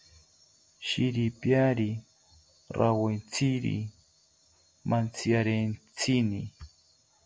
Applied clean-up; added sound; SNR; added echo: none; none; none; none.